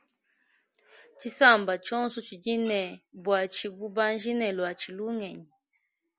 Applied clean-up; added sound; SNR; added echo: none; none; none; none.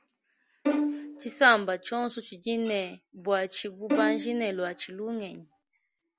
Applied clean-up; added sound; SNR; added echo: none; Bowed string instrument; 4 dB; none.